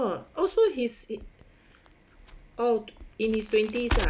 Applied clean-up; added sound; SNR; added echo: none; Crackle; 7 dB; none.